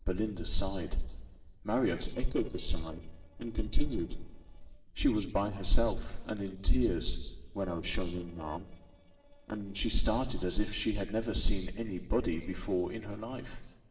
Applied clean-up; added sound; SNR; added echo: neural separator model SepFormer DNS4.